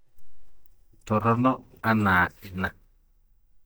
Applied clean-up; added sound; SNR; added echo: neural mask model DeepFilterNet 3.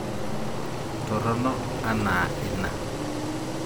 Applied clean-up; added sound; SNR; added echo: none; Engine; 0 dB; none.